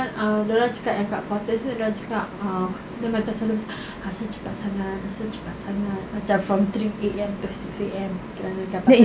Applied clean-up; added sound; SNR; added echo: none; none; none; none.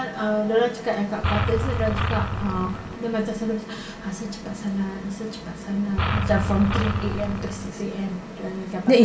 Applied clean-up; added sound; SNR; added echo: none; Engine; 1 dB; reverberation time 2.6 s.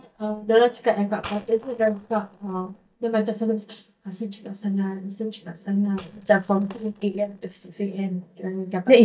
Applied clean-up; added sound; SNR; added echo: neural mask model DeepFilterNet 3.